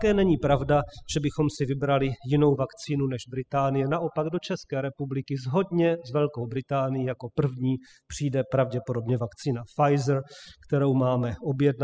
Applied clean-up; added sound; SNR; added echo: classical method spectral subtraction.